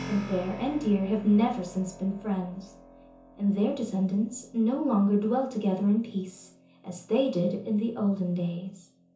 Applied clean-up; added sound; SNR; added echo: none; Keyboard (musical); 19 dB; reverberation time 0.6 s.